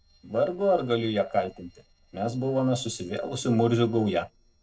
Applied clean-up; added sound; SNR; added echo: neural separator model SepFormer DNS4.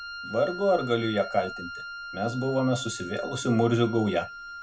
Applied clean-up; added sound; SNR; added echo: none; Wind instrument, woodwind instrument; 12 dB; reverberation time 0.2 s.